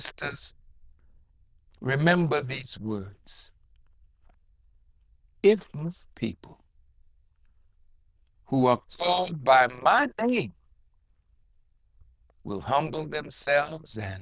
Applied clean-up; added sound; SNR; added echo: neural diffusion model UNIVERSE++.